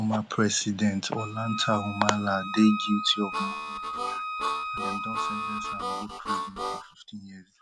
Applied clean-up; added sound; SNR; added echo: none; Wind instrument, woodwind instrument + Harmonica; 5 dB; none.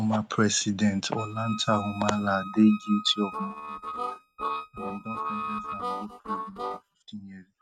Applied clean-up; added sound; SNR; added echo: neural mask model RNNoise.